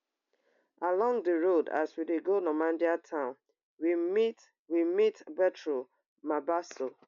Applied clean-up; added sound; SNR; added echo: none; none; none; none.